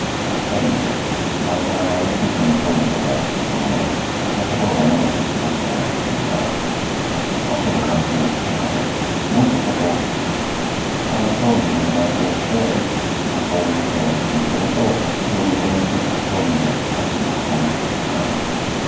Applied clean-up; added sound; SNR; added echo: none; Water; -2 dB; reverberation time 0.9 s.